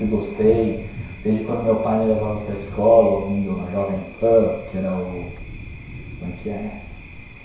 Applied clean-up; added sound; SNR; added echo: none; Thunder; 14 dB; reverberation time 0.7 s.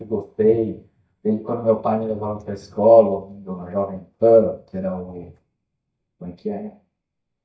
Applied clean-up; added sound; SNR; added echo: neural mask model DeepFilterNet 3.